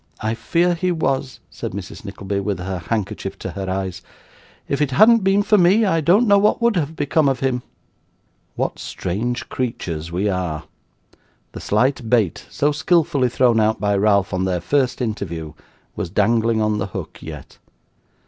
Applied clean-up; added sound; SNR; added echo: none; none; none; none.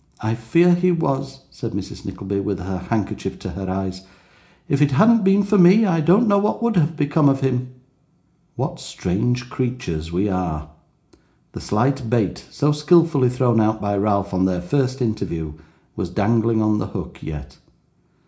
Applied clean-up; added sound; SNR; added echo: none; none; none; reverberation time 0.4 s.